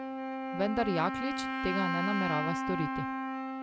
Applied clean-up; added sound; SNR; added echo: none; Wind instrument, woodwind instrument; 0 dB; none.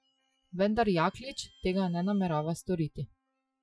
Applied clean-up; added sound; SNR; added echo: classical method Wiener filter.